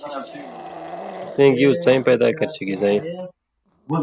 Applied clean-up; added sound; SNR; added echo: none; Growling; 17 dB; none.